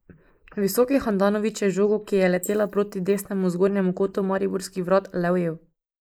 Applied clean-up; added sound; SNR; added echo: neural mask model Resemble Enhance denoiser.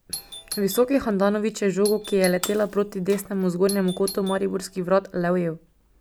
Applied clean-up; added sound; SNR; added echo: none; Doorbell + Shatter; 14 dB; none.